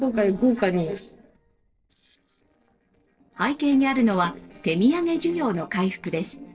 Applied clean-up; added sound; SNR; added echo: neural separator model SepFormer DNS4.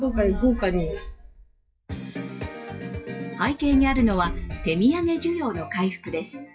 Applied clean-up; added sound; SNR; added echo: classical method WPE with log-MMSE.